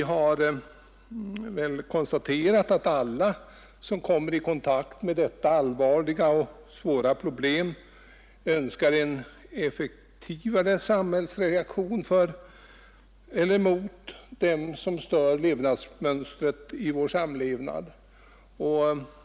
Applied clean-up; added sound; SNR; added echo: none; none; none; none.